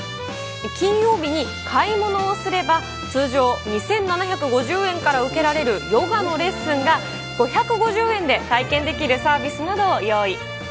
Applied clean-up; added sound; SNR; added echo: none; none; none; none.